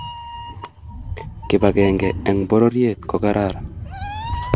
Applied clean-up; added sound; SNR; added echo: none; Meow; 9 dB; none.